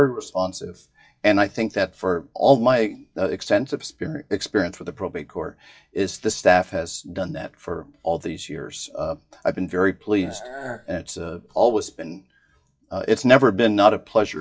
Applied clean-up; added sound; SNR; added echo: classical method WPE with log-MMSE.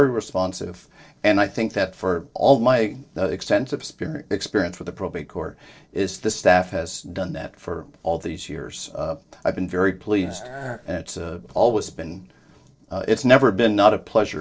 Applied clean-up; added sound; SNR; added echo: neural separator model SepFormer DNS4.